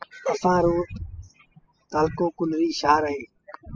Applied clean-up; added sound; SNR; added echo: classical method spectral subtraction.